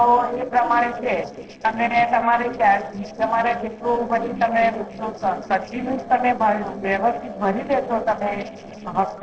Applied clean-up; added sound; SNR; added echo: neural separator model SepFormer DNS4.